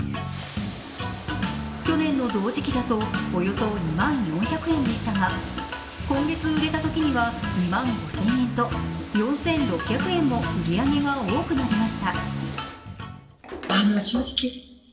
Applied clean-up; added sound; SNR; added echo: none; Bathtub (filling or washing); 13 dB; reverberation time 1.9 s.